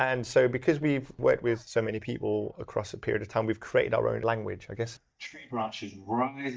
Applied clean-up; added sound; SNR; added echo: neural mask model DeepFilterNet 3.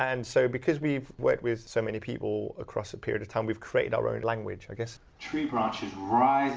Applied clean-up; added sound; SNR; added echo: none; none; none; none.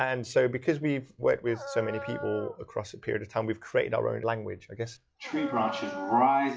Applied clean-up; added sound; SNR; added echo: classical method log-MMSE.